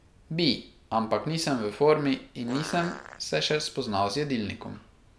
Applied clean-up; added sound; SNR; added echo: none; Fart; 13 dB; none.